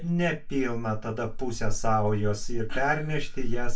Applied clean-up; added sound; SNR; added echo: none; none; none; reverberation time 0.2 s.